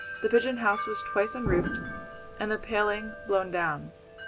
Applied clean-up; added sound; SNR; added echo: none; Explosion + Wind chime; 7 dB; none.